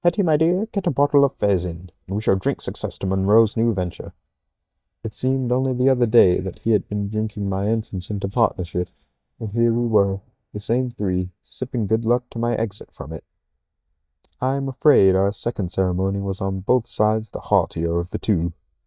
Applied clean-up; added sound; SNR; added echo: neural mask model DeepFilterNet 3.